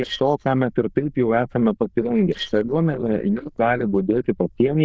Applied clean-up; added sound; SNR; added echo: neural diffusion model UNIVERSE++.